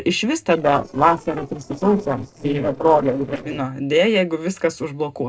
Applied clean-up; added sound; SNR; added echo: neural separator model SepFormer DNS4.